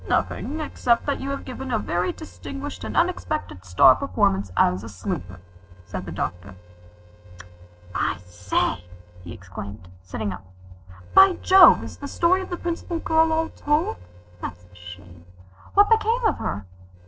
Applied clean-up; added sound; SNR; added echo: neural separator model SepFormer DNS4.